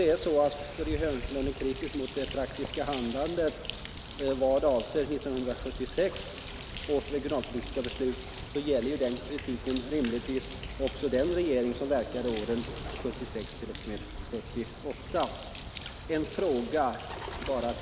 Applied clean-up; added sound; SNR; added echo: none; Bird; 8 dB; none.